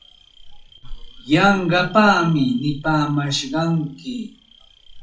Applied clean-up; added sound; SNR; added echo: classical method WPE with log-MMSE.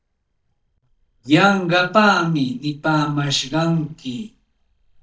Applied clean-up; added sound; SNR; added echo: neural mask model DeepFilterNet 3.